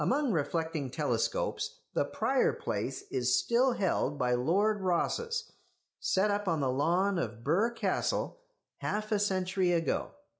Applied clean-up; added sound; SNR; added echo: none; none; none; none.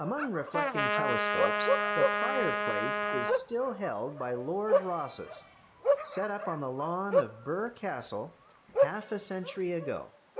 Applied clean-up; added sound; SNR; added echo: none; Bark + Trumpet; -3 dB; none.